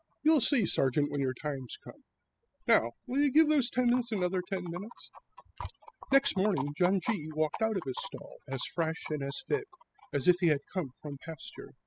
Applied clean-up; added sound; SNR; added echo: classical method spectral subtraction.